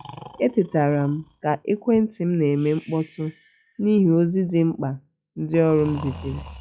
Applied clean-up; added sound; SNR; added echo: classical method log-MMSE.